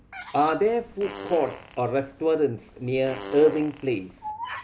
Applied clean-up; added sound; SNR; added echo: none; Bird vocalization, bird call, bird song + Fart; 13 dB; none.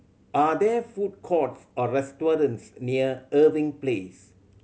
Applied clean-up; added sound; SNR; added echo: none; none; none; none.